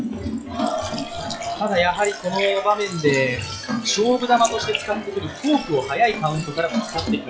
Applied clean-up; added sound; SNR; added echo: classical method log-MMSE.